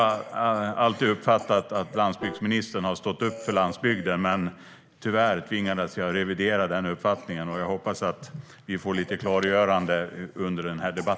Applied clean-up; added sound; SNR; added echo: none; Piano + Cough; 20 dB; none.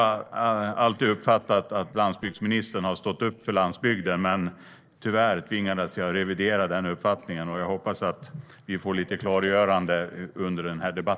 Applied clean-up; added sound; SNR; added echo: neural separator model SepFormer DNS4.